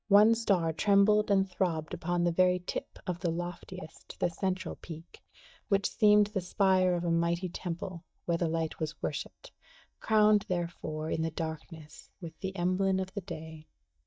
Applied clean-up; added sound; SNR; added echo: neural mask model DeepFilterNet 3.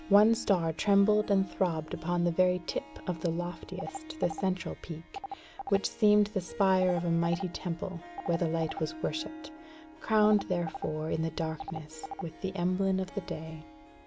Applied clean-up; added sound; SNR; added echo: none; Harp + Telephone; 14 dB; none.